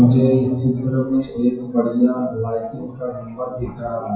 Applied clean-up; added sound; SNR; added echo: classical method WPE with log-MMSE.